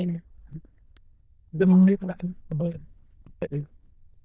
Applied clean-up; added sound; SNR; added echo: neural diffusion model UNIVERSE++.